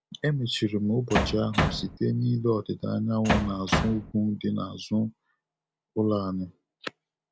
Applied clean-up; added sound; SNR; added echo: none; Bass drum; -1 dB; none.